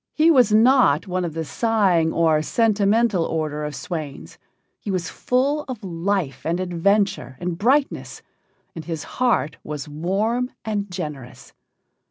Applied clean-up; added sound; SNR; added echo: none; none; none; none.